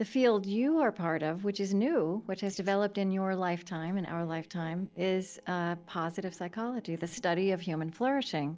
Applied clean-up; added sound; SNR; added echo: neural separator model SepFormer DNS4.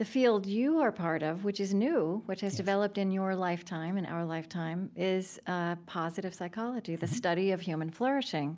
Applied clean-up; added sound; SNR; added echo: none; none; none; none.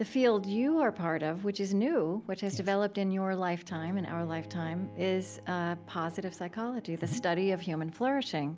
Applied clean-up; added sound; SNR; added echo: none; Bowed string instrument; 20 dB; none.